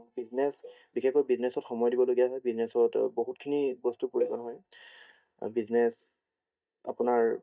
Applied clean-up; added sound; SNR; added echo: neural mask model DeepFilterNet 3.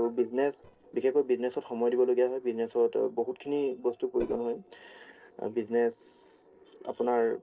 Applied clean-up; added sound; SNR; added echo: neural separator model SepFormer DNS4.